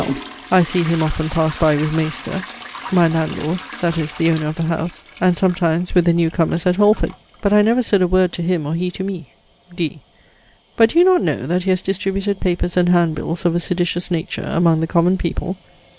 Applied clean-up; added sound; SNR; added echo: none; Trickle, dribble / Toilet flush / Hiss; 17 dB; none.